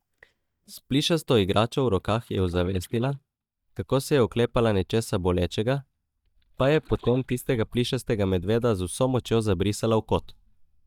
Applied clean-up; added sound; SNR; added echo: neural mask model DeepFilterNet 3.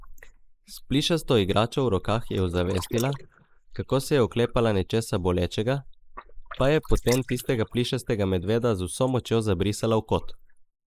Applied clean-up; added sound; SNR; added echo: neural mask model Resemble Enhance denoiser.